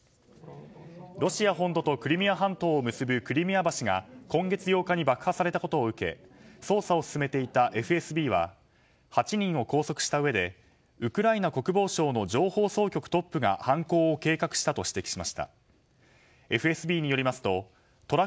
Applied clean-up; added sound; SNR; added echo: none; none; none; none.